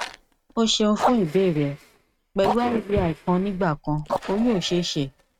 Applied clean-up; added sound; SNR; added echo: neural mask model RNNoise.